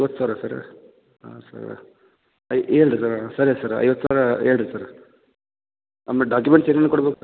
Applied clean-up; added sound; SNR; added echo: none; none; none; none.